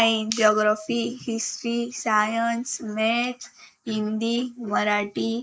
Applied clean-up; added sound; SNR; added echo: neural mask model Resemble Enhance denoiser.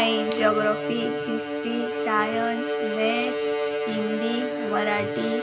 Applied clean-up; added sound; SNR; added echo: none; Bowed string instrument; 0 dB; none.